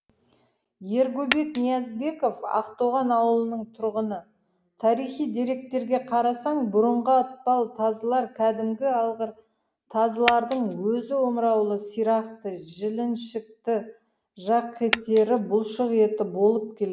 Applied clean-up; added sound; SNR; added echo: none; Glass; 7 dB; none.